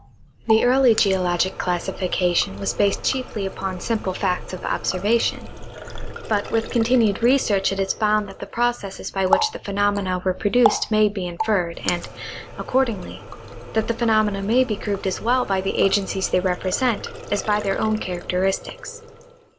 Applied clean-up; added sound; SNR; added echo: none; Water tap, faucet; 11 dB; none.